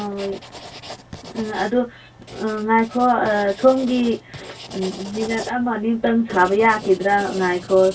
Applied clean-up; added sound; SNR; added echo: none; Writing; 16 dB; reverberation time 0.1 s.